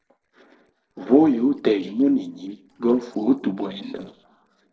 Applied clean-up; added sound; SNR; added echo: neural separator model SepFormer DNS4.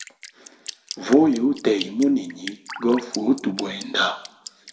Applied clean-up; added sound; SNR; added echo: none; Drip; 16 dB; reverberation time 0.6 s.